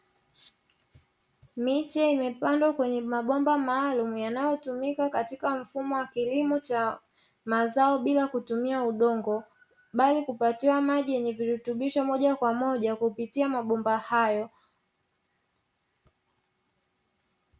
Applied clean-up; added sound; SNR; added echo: none; none; none; none.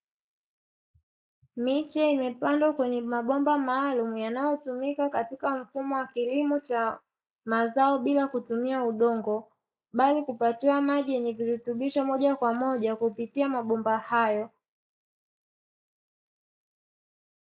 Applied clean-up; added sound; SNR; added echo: neural mask model Resemble Enhance denoiser.